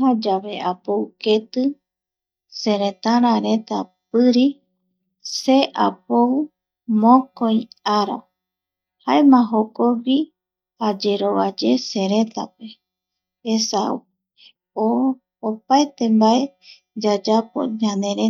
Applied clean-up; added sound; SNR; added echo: neural mask model DeepFilterNet 3.